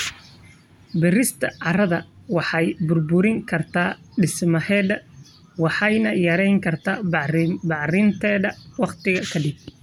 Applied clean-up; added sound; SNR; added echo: none; none; none; none.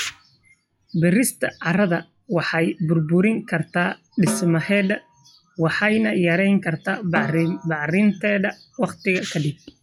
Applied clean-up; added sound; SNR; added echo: classical method log-MMSE.